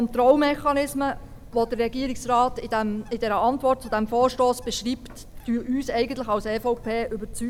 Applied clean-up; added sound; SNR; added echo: none; Bird; 16 dB; none.